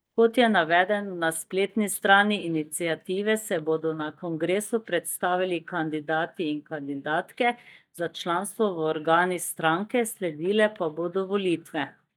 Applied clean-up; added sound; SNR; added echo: neural mask model DeepFilterNet 3.